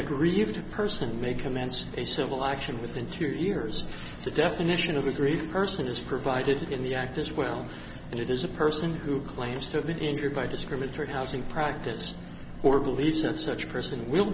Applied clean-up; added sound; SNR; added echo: none; none; none; none.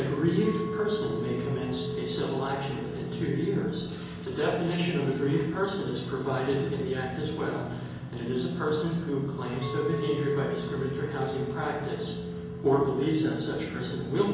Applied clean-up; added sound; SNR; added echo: none; Chink, clink; 11 dB; reverberation time 1.0 s.